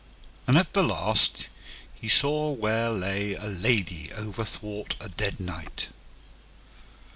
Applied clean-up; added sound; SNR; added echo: none; none; none; none.